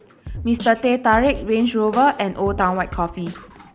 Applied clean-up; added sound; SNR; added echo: none; Drum kit; 14 dB; none.